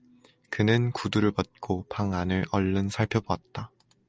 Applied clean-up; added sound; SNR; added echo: none; none; none; none.